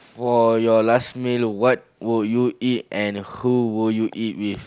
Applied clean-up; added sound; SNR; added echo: none; none; none; none.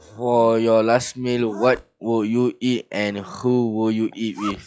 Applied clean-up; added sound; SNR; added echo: classical method log-MMSE.